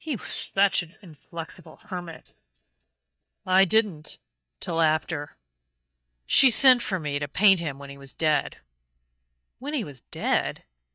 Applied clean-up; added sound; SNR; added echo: neural mask model DeepFilterNet 3.